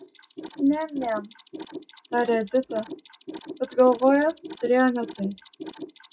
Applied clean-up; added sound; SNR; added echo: classical method WPE with log-MMSE.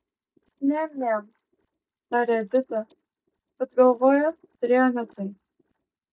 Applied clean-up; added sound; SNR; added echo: neural mask model DeepFilterNet 3.